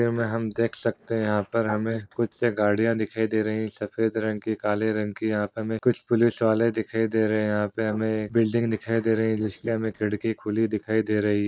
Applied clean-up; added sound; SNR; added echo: neural mask model Resemble Enhance denoiser.